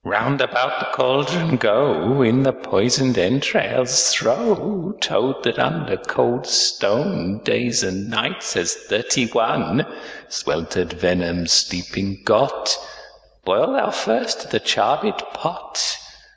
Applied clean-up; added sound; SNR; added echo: none; none; none; none.